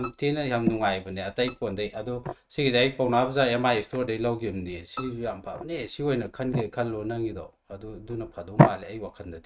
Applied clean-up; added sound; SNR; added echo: neural mask model RNNoise.